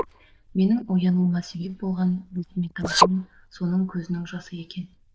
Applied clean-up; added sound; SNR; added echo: neural diffusion model UNIVERSE++.